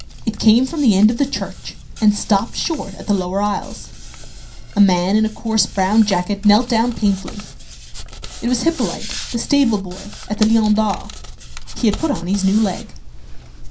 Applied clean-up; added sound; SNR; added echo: none; Hands; 12 dB; reverberation time 0.3 s.